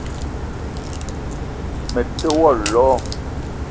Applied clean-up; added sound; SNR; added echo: none; Crack; 4 dB; none.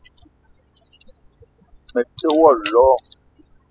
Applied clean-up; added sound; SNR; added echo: classical method spectral subtraction.